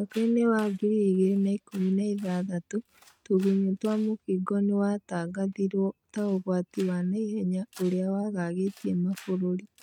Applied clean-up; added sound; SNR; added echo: neural mask model RNNoise.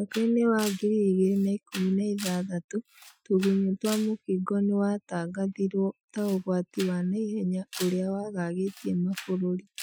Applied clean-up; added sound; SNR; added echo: classical method Wiener filter.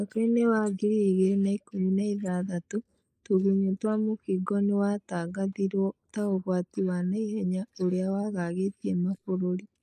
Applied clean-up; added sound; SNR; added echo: neural mask model Resemble Enhance denoiser.